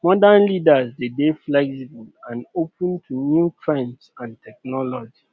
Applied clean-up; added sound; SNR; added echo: none; none; none; none.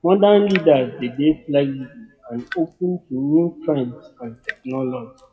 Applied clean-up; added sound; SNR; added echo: classical method WPE with log-MMSE.